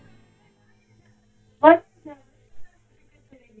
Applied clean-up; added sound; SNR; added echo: neural mask model DeepFilterNet 3.